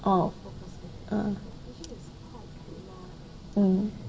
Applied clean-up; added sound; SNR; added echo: none; Train; 15 dB; reverberation time 0.5 s.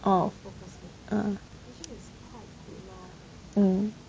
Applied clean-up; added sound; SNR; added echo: none; none; none; none.